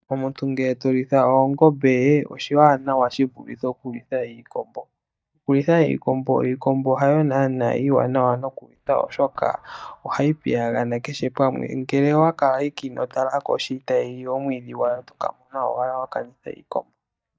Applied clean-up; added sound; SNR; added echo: neural mask model DeepFilterNet 3.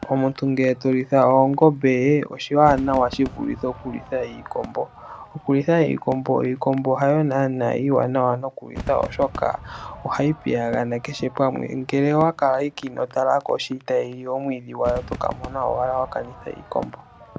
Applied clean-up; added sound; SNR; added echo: none; Crowd / Fireworks; 18 dB; none.